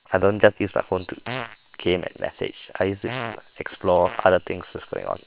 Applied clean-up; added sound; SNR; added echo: neural separator model SepFormer WHAMR!.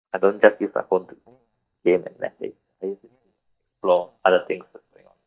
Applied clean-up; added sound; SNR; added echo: neural mask model DeepFilterNet 3.